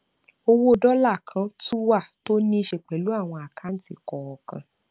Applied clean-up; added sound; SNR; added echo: none; none; none; none.